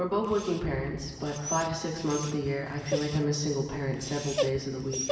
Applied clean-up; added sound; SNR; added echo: none; Dog; 6 dB; reverberation time 1.2 s.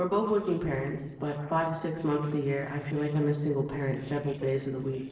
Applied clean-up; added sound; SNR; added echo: neural separator model SepFormer DNS4.